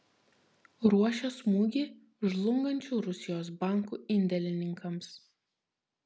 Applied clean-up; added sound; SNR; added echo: none; none; none; none.